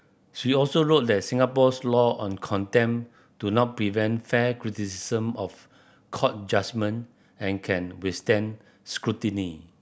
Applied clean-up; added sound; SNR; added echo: none; none; none; none.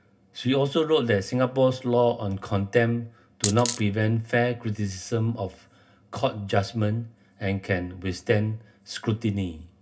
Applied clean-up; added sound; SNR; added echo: none; Coin (dropping); 4 dB; reverberation time 0.4 s.